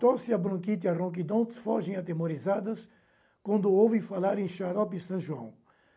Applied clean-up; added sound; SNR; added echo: none; none; none; none.